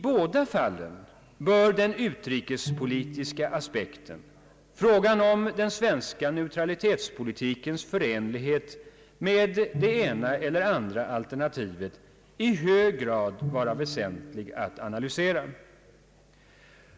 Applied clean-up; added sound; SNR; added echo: none; Bowed string instrument; 13 dB; none.